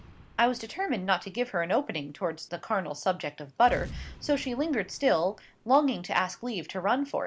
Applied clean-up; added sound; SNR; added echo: none; Boom; 19 dB; none.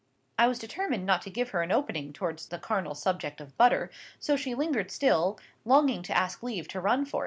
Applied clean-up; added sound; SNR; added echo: none; none; none; none.